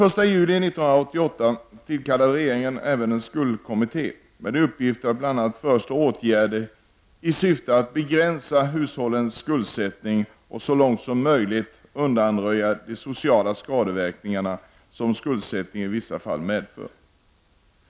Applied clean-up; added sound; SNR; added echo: none; none; none; none.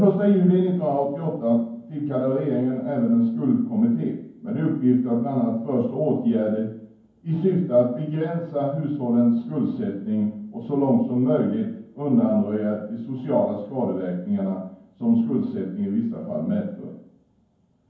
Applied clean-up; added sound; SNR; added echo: none; none; none; reverberation time 0.9 s.